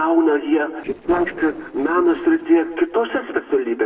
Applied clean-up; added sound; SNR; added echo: neural separator model SepFormer DNS4.